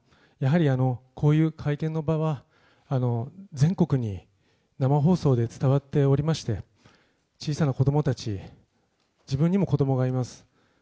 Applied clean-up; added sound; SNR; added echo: none; none; none; none.